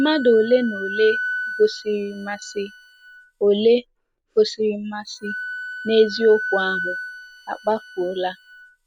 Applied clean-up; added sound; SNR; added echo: none; Wind instrument, woodwind instrument; 10 dB; none.